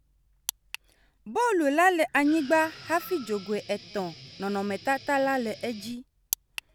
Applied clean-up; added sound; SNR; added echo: none; Guitar + Car; 18 dB; none.